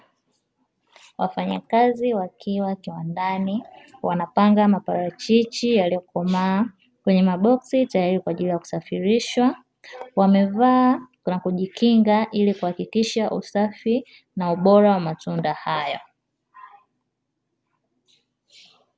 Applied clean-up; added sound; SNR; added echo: none; none; none; none.